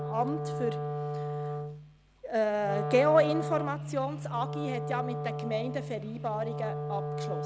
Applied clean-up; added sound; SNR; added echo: none; Wind instrument, woodwind instrument; 3 dB; none.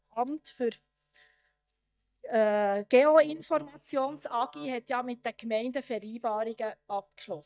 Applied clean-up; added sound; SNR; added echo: neural mask model DeepFilterNet 3.